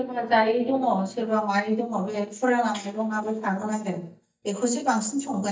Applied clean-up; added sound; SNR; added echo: neural mask model DeepFilterNet 3.